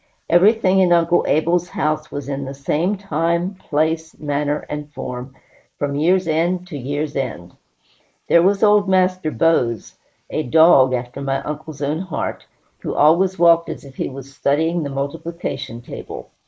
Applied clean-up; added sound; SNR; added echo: neural mask model Resemble Enhance denoiser.